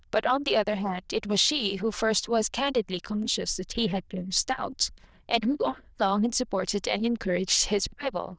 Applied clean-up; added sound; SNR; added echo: neural diffusion model UNIVERSE++.